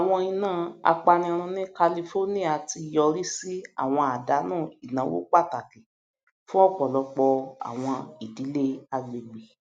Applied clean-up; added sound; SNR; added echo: none; none; none; none.